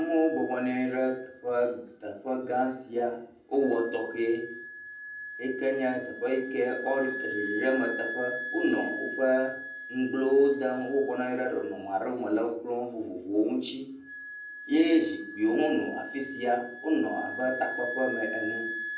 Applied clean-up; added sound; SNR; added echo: none; Wind instrument, woodwind instrument; 10 dB; reverberation time 0.6 s.